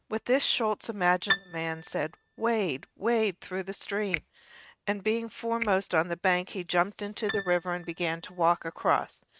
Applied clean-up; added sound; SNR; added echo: neural mask model RNNoise.